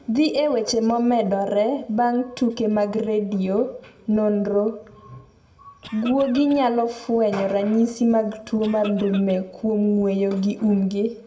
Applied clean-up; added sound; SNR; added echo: none; Cough; 18 dB; reverberation time 0.6 s.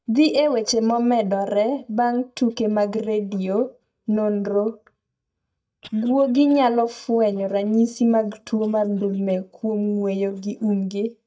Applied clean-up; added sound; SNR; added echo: neural mask model DeepFilterNet 3.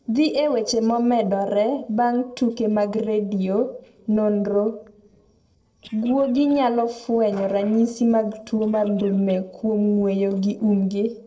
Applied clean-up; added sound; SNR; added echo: neural separator model SepFormer DNS4.